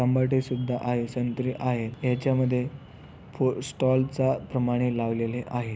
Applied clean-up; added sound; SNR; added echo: none; none; none; none.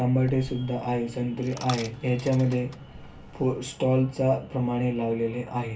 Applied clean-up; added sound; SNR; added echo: none; Coin (dropping); 18 dB; reverberation time 0.3 s.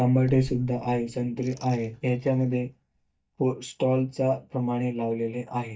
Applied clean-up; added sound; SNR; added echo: neural mask model DeepFilterNet 3.